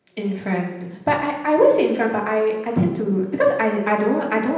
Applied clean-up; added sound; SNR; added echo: none; none; none; reverberation time 0.9 s.